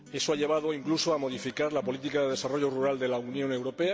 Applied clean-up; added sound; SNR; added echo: none; Acoustic guitar; 19 dB; none.